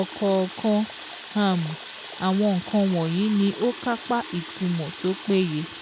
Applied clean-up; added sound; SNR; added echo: none; Water tap, faucet; 14 dB; none.